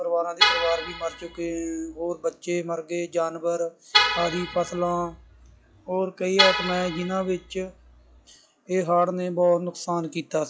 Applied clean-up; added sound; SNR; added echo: classical method log-MMSE.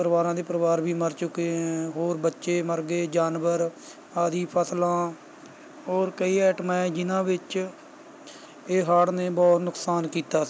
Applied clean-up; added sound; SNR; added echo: none; none; none; none.